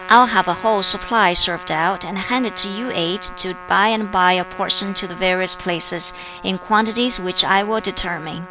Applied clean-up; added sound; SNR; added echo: none; Trumpet; 15 dB; none.